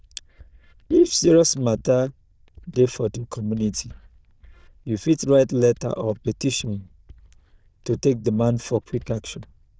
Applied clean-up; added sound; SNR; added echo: neural diffusion model UNIVERSE++.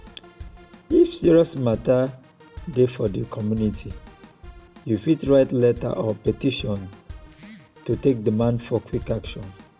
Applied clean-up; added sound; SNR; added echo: none; Drum kit; 18 dB; none.